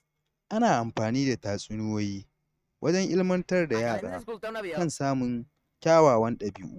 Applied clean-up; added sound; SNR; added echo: neural mask model RNNoise.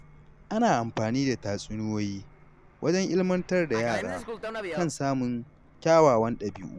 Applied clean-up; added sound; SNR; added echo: none; Fixed-wing aircraft, airplane; 14 dB; none.